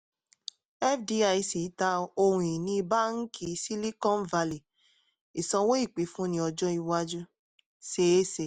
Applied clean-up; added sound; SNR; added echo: none; none; none; none.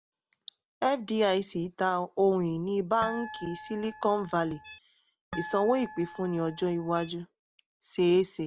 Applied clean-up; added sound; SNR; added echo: none; Harp; 13 dB; none.